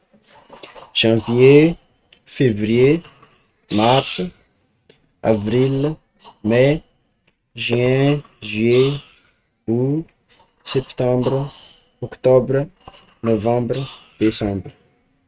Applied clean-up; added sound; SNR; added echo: neural mask model RNNoise.